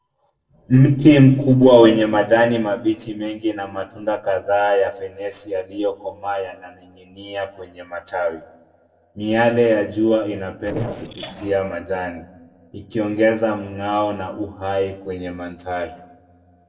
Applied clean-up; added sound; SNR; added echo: neural separator model SepFormer DNS4.